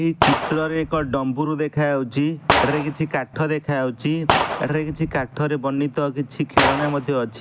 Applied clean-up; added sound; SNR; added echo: none; Gunshot, gunfire; 3 dB; none.